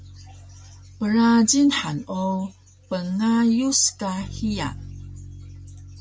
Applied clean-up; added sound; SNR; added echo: none; Bass guitar; 17 dB; none.